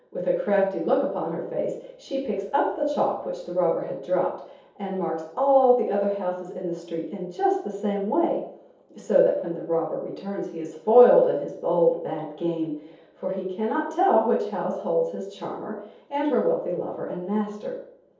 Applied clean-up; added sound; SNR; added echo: none; none; none; reverberation time 0.7 s.